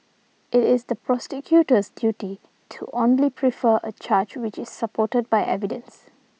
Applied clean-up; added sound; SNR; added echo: none; none; none; none.